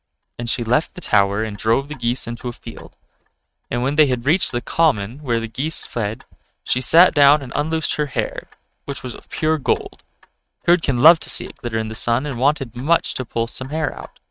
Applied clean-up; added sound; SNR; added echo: neural mask model RNNoise.